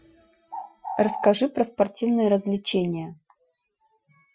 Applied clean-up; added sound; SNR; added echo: classical method Wiener filter.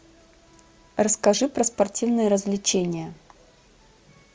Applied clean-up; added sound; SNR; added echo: none; none; none; none.